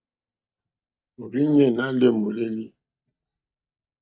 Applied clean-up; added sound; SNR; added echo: neural mask model DeepFilterNet 3.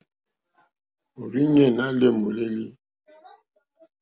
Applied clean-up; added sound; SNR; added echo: none; none; none; none.